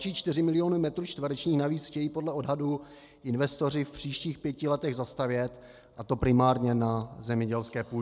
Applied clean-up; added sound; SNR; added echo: none; none; none; none.